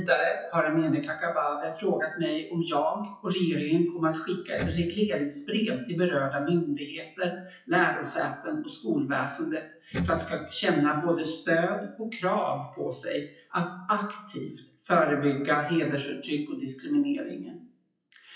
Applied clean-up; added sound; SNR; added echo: classical method WPE with log-MMSE.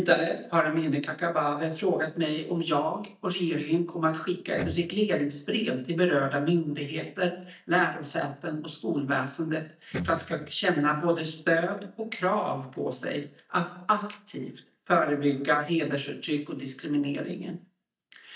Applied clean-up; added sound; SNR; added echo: neural mask model DeepFilterNet 3.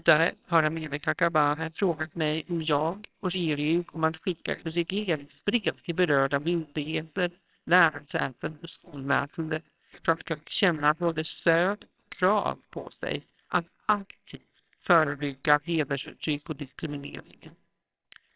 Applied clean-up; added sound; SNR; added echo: neural separator model SepFormer WHAMR!.